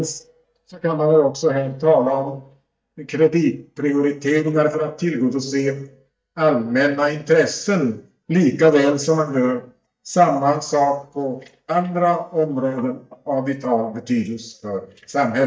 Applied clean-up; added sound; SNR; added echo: neural mask model DeepFilterNet 3.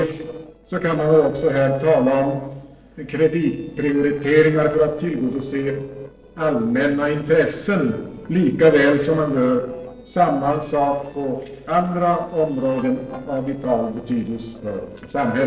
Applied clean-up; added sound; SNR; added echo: neural separator model SepFormer DNS4.